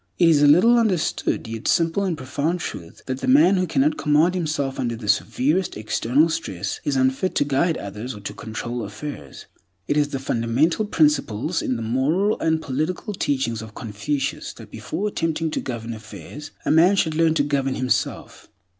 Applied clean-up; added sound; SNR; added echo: none; none; none; none.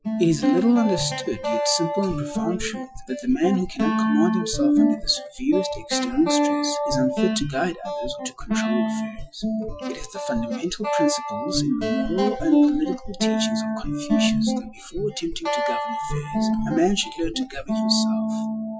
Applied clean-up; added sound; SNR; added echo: classical method Wiener filter.